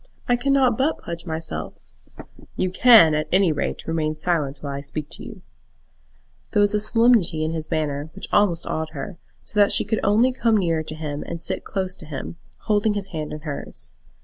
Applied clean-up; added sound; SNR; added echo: none; none; none; none.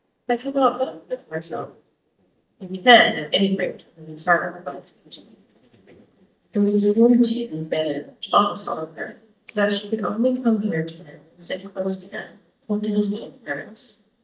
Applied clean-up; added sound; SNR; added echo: neural mask model DeepFilterNet 3.